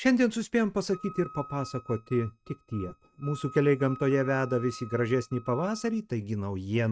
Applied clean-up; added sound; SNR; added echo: neural mask model RNNoise.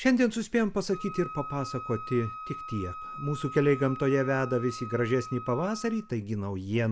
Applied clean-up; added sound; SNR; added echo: none; Wind instrument, woodwind instrument; 13 dB; none.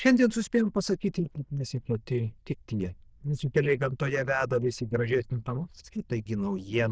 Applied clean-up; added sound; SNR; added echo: neural diffusion model UNIVERSE++.